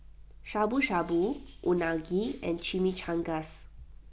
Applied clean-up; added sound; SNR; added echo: none; Cutlery, silverware; 19 dB; none.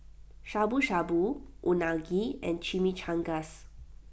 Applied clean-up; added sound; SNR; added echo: none; none; none; none.